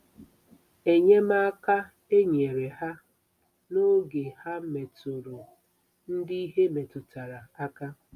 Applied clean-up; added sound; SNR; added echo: none; none; none; none.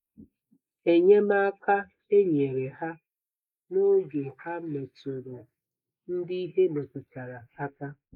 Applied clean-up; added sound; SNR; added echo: neural mask model Resemble Enhance denoiser.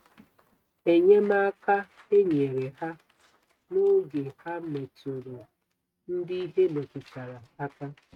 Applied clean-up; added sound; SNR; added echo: neural mask model RNNoise.